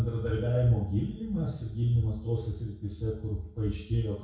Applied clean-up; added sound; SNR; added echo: none; none; none; reverberation time 0.6 s.